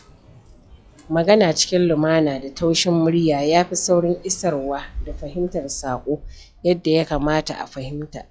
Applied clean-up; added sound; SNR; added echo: classical method log-MMSE.